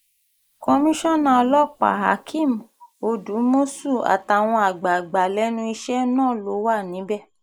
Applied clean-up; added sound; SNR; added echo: neural mask model Resemble Enhance denoiser.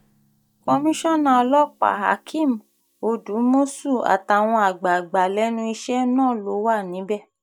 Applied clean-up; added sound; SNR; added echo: neural mask model DeepFilterNet 3.